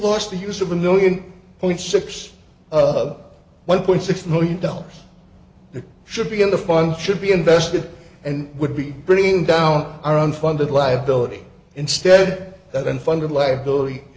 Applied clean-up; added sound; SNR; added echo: none; none; none; none.